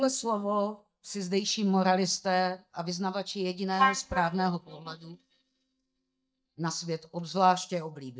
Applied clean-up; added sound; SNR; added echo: neural mask model DeepFilterNet 3.